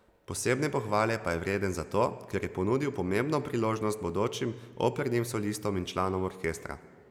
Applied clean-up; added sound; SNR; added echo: none; none; none; none.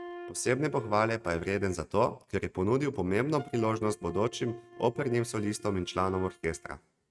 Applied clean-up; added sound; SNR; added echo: neural mask model RNNoise.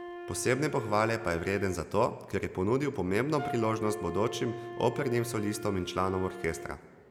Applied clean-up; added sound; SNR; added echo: none; Wind instrument, woodwind instrument; 12 dB; none.